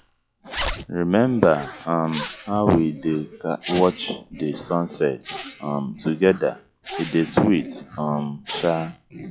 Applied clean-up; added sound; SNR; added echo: classical method log-MMSE.